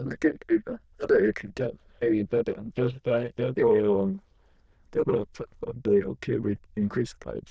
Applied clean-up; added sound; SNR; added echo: neural diffusion model UNIVERSE++.